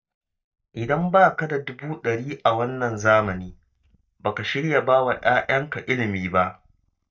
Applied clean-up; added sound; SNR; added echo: neural mask model DeepFilterNet 3.